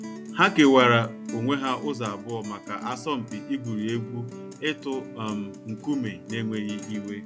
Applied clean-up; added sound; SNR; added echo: none; Guitar; 12 dB; none.